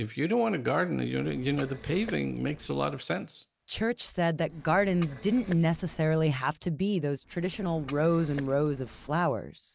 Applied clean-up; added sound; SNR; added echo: none; Liquid; 18 dB; none.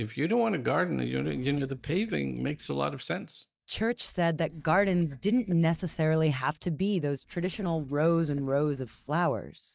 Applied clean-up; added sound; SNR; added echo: neural mask model DeepFilterNet 3.